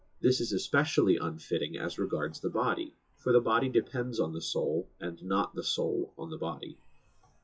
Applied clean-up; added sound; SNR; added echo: classical method WPE with log-MMSE.